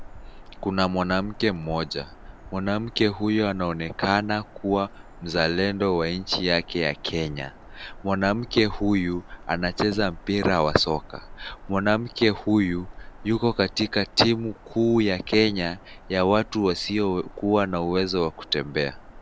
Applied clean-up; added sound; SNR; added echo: none; Bird vocalization, bird call, bird song; 17 dB; none.